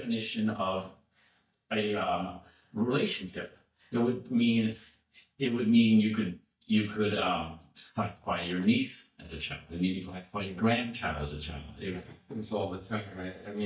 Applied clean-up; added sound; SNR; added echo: neural mask model DeepFilterNet 3.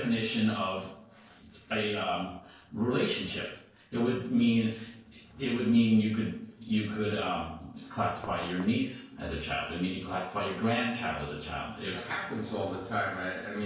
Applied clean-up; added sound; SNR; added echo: neural separator model SepFormer DNS4.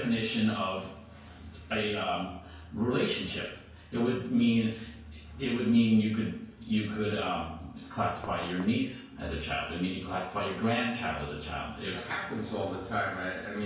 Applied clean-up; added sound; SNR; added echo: none; Knock; 17 dB; reverberation time 0.5 s.